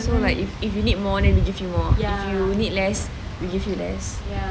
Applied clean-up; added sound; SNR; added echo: none; Subway, metro, underground; 14 dB; none.